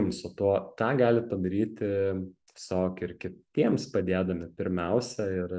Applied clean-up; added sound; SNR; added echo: none; none; none; none.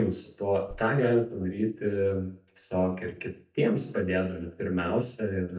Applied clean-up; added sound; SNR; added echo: neural mask model DeepFilterNet 3.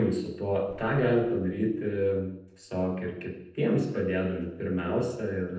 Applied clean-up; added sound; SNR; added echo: neural separator model SepFormer DNS4.